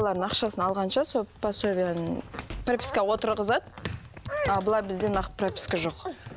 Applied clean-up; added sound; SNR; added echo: none; Typing + Sliding door / Slam; 16 dB; none.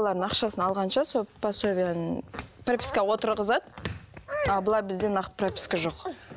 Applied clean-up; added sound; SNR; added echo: none; none; none; none.